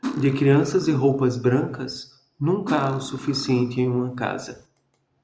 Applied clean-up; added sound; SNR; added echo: none; Cutlery, silverware; 12 dB; none.